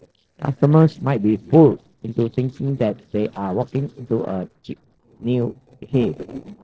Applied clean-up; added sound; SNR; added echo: neural separator model SepFormer DNS4.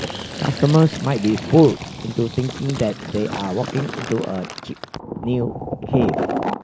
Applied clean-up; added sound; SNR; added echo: none; Fill (with liquid); 7 dB; none.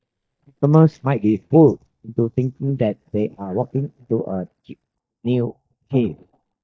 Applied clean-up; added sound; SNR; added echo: neural mask model DeepFilterNet 3.